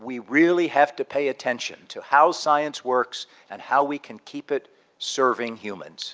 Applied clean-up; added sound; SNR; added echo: none; none; none; none.